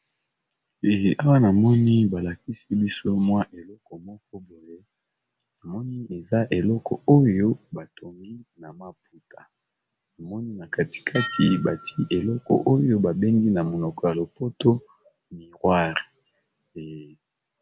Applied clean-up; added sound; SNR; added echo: none; Dishes, pots, and pans; 14 dB; none.